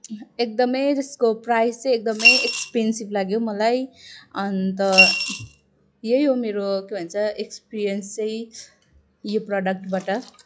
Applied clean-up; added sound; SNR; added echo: classical method log-MMSE.